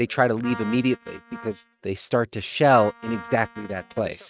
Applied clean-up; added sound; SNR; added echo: neural mask model RNNoise.